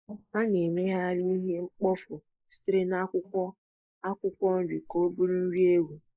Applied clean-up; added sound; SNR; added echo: neural mask model Resemble Enhance denoiser.